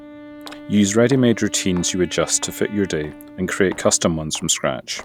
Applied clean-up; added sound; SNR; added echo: none; Walk, footsteps + Wind instrument, woodwind instrument; 18 dB; none.